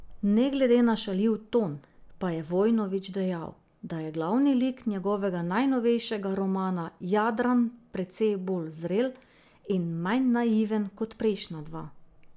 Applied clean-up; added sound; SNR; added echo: none; none; none; none.